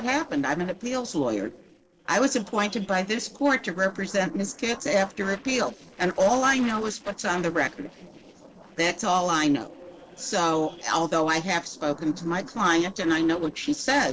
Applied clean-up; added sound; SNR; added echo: neural separator model SepFormer DNS4.